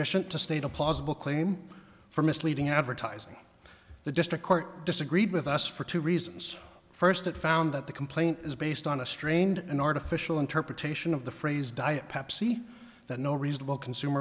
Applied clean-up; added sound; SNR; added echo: none; none; none; none.